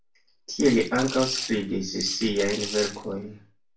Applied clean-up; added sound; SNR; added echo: none; Rattle / Rattle (instrument); 9 dB; reverberation time 0.3 s.